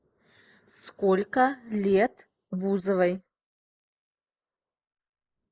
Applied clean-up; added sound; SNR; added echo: neural mask model Resemble Enhance denoiser.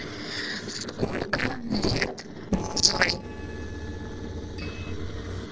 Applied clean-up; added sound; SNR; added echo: neural separator model SepFormer DNS4.